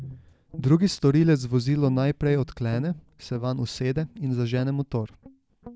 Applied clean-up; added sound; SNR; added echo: none; Guitar; 20 dB; none.